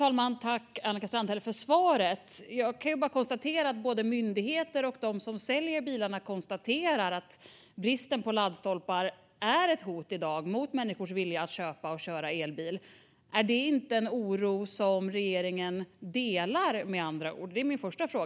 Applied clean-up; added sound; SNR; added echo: none; none; none; none.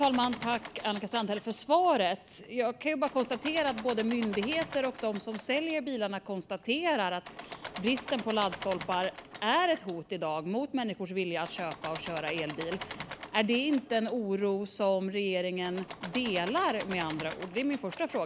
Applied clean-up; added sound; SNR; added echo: none; Engine / Mechanisms; 14 dB; none.